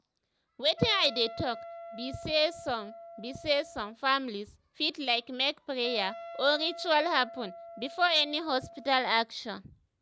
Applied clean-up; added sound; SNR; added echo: none; Wind instrument, woodwind instrument; 14 dB; none.